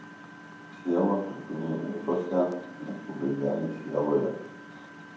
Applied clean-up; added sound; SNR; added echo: none; Engine; 15 dB; reverberation time 1.2 s.